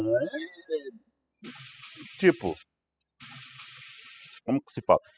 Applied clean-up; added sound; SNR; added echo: classical method spectral subtraction.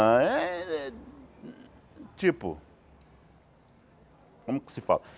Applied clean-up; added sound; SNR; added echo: none; none; none; none.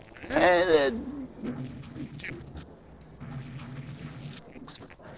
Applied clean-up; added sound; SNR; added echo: neural separator model SepFormer DNS4.